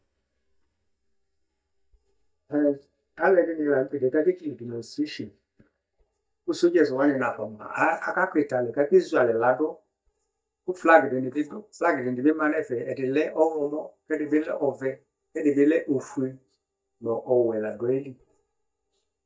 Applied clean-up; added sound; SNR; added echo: neural mask model DeepFilterNet 3.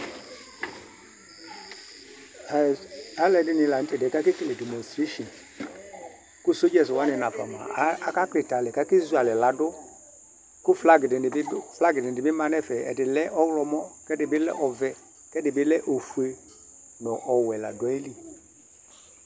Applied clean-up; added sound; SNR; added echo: none; none; none; none.